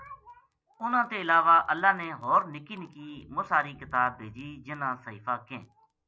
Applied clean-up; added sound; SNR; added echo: none; none; none; none.